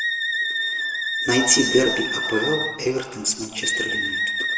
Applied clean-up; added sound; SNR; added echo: none; Wind instrument, woodwind instrument; 1 dB; reverberation time 1.1 s.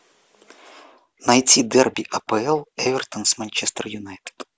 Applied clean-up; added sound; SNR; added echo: none; none; none; none.